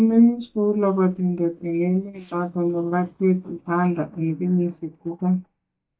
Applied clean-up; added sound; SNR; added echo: neural mask model DeepFilterNet 3.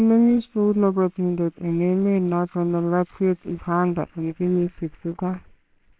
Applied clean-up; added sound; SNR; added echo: neural separator model SepFormer WHAMR!.